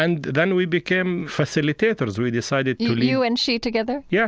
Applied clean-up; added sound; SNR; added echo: none; none; none; none.